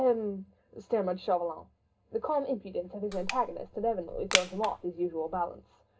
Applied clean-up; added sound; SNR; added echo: none; Crushing; 3 dB; reverberation time 0.2 s.